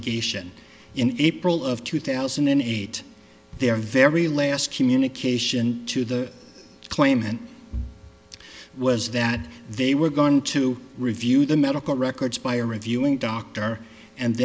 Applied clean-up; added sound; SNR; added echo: none; none; none; none.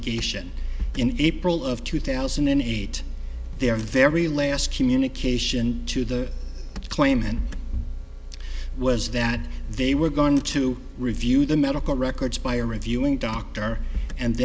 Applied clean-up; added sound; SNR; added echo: none; Engine / Car; 5 dB; none.